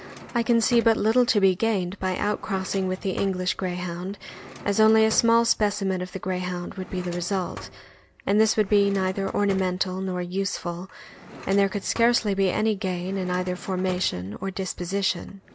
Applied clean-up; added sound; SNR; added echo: none; Drawer open or close; 19 dB; none.